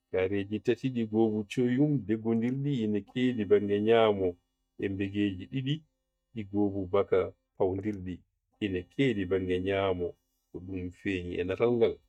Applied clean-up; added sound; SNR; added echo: neural mask model DeepFilterNet 3.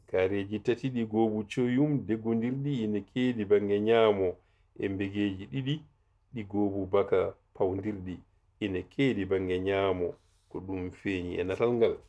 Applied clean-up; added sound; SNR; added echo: none; none; none; none.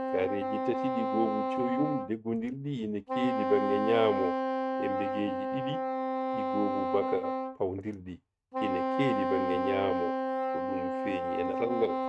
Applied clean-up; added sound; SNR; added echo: neural mask model RNNoise.